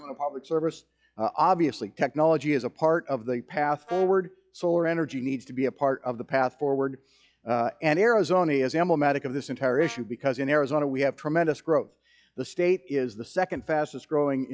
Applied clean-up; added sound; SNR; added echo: classical method log-MMSE.